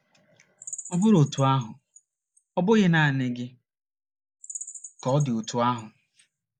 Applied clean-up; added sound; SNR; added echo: none; Bird vocalization, bird call, bird song; 18 dB; none.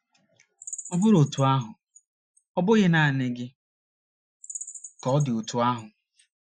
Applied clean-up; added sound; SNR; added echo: classical method Wiener filter.